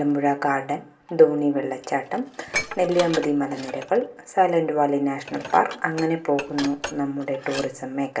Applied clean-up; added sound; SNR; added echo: none; Dishes, pots, and pans; 14 dB; reverberation time 0.2 s.